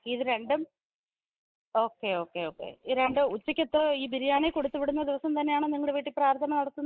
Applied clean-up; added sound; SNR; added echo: neural mask model Resemble Enhance denoiser.